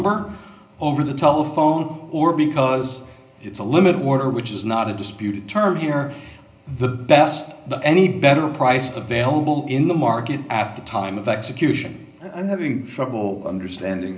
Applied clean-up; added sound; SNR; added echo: none; none; none; reverberation time 0.5 s.